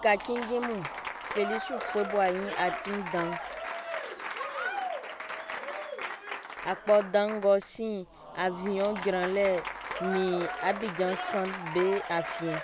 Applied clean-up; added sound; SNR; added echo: none; Applause / Crowd; 6 dB; none.